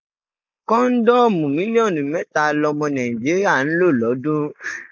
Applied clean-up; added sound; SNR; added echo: neural mask model Resemble Enhance denoiser.